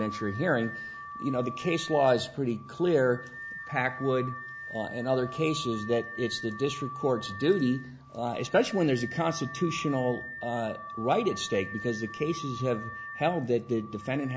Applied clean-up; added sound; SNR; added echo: none; Alarm / Car; 11 dB; none.